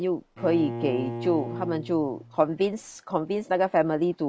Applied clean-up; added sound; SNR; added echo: none; Bowed string instrument; 10 dB; none.